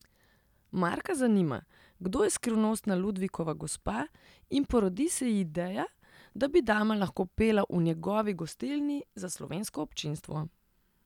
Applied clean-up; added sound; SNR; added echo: none; none; none; none.